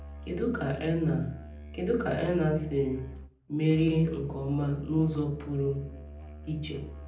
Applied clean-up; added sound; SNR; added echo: none; Musical instrument; 14 dB; reverberation time 0.6 s.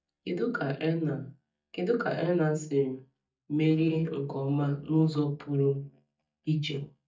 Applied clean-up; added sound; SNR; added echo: neural mask model DeepFilterNet 3.